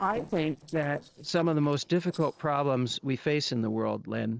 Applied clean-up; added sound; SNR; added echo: neural separator model SepFormer DNS4.